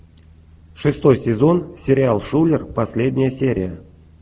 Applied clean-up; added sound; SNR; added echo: none; none; none; none.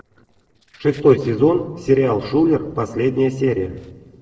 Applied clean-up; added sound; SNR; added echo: neural separator model SepFormer DNS4.